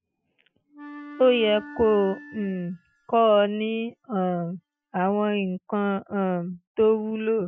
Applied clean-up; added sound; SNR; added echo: classical method Wiener filter.